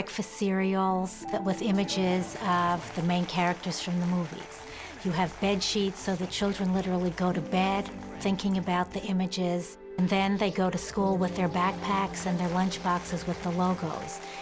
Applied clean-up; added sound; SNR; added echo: none; Applause / Crowd; 19 dB; none.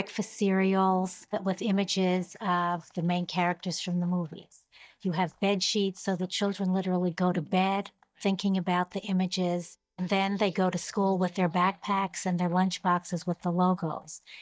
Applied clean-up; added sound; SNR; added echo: neural mask model DeepFilterNet 3.